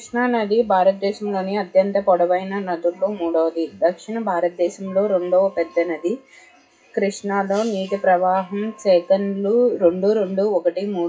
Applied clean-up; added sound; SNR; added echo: classical method WPE with log-MMSE.